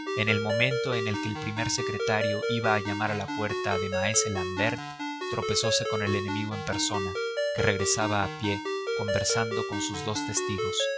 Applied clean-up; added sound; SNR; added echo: classical method log-MMSE.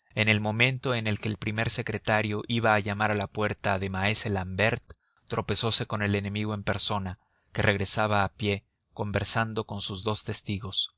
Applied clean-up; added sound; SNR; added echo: none; none; none; none.